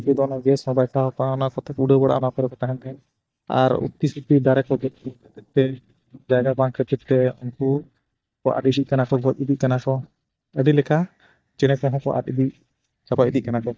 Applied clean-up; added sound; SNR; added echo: neural mask model DeepFilterNet 3.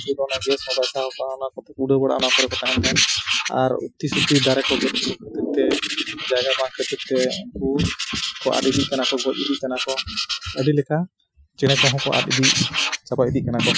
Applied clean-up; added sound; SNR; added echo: classical method Wiener filter.